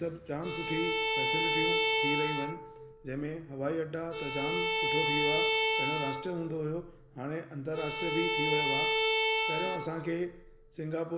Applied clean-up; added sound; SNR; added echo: none; Bowed string instrument; -4 dB; none.